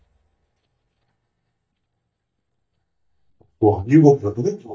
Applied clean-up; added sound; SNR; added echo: neural mask model DeepFilterNet 3.